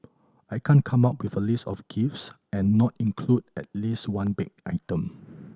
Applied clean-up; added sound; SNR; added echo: none; none; none; none.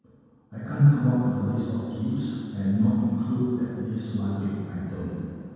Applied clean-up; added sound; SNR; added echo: none; none; none; reverberation time 2.1 s.